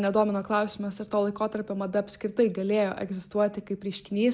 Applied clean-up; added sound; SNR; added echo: none; none; none; none.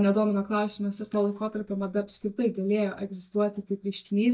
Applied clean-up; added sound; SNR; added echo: neural mask model DeepFilterNet 3.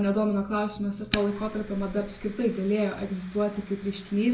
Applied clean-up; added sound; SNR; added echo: none; Fire; 15 dB; reverberation time 0.3 s.